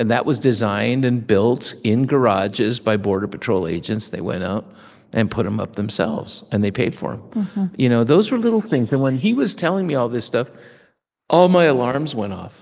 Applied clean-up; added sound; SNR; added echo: neural mask model Resemble Enhance denoiser.